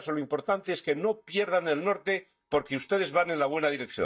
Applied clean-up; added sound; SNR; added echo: neural mask model DeepFilterNet 3.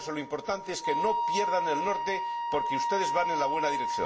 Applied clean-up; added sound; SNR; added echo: none; Wind instrument, woodwind instrument; -2 dB; reverberation time 0.4 s.